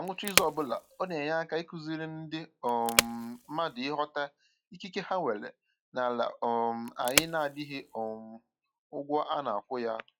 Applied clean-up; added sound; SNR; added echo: classical method log-MMSE.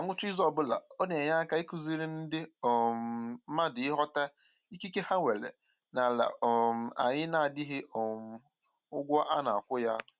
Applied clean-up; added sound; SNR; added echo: none; none; none; none.